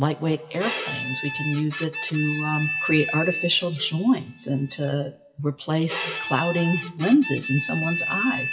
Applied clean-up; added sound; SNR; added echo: classical method WPE with log-MMSE.